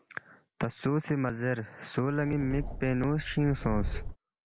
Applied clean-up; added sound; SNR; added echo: none; Subway, metro, underground; 5 dB; none.